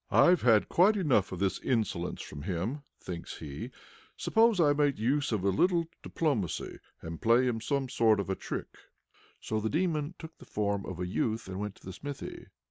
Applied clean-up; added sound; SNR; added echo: none; none; none; none.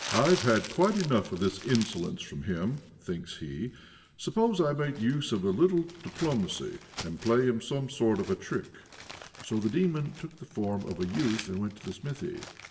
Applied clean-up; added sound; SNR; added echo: none; Crumpling, crinkling; 15 dB; reverberation time 1.3 s.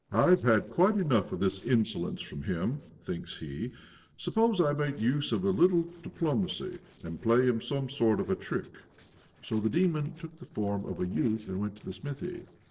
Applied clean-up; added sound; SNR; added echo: neural separator model SepFormer DNS4.